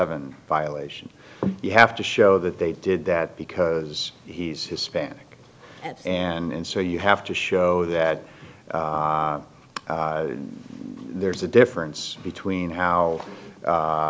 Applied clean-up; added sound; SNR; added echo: none; none; none; none.